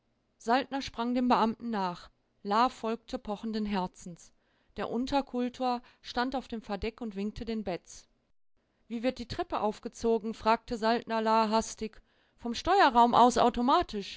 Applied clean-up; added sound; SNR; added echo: none; none; none; none.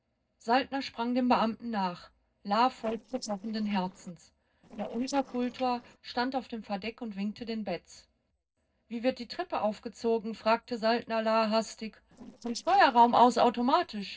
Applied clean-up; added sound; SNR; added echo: neural separator model SepFormer DNS4.